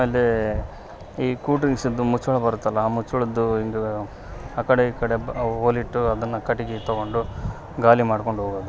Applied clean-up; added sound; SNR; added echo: none; none; none; none.